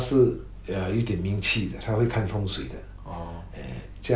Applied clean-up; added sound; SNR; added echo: none; Mechanical fan; 14 dB; none.